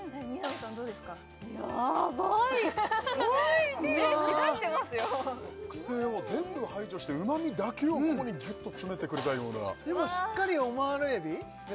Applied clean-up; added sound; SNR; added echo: none; Snare drum; 19 dB; none.